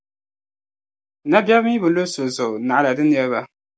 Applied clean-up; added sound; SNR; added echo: none; none; none; none.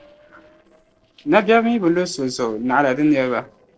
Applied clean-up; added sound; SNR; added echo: neural separator model SepFormer DNS4.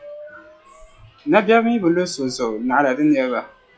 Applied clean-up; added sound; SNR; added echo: classical method log-MMSE.